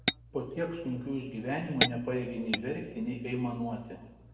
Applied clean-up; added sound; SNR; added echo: none; Tap / Glass; 0 dB; reverberation time 1.1 s.